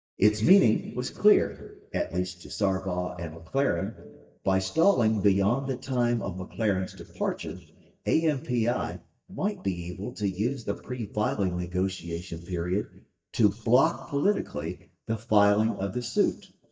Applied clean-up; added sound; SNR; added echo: neural mask model DeepFilterNet 3.